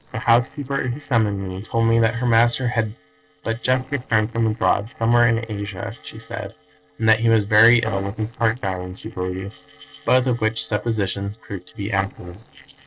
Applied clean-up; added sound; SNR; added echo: neural separator model SepFormer DNS4.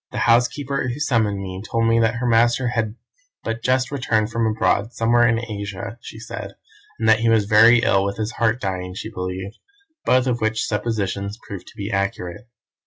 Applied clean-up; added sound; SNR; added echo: none; none; none; none.